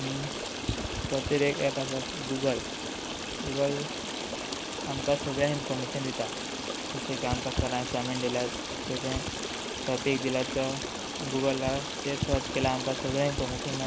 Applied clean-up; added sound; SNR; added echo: none; Stream; 2 dB; none.